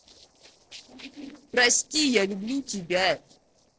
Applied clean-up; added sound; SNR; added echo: neural separator model SepFormer DNS4.